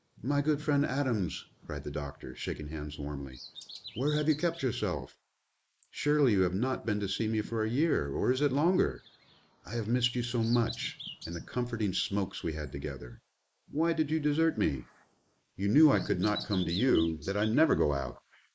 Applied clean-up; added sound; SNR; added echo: neural mask model Resemble Enhance denoiser.